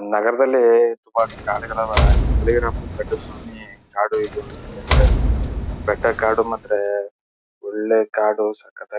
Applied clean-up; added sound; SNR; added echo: none; Door; 0 dB; none.